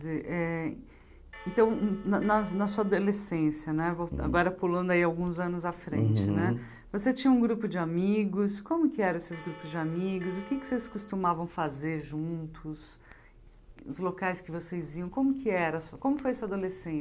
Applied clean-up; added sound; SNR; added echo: none; Bell; 18 dB; none.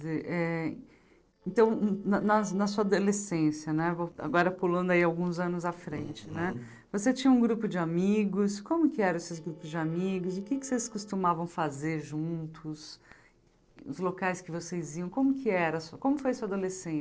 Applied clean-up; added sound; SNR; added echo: neural separator model SepFormer DNS4.